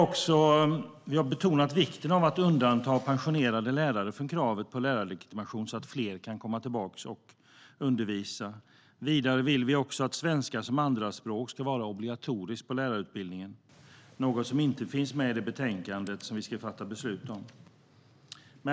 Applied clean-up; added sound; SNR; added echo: none; none; none; none.